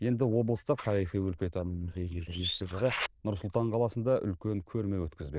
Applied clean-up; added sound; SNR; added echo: neural diffusion model UNIVERSE++.